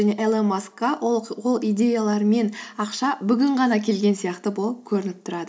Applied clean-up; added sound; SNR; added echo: none; none; none; none.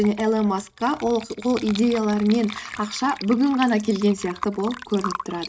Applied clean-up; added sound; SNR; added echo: neural mask model RNNoise.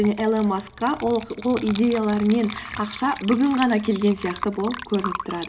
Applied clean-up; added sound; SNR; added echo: none; Water / Liquid; 13 dB; none.